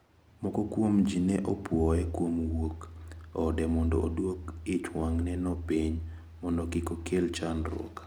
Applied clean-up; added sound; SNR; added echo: none; none; none; none.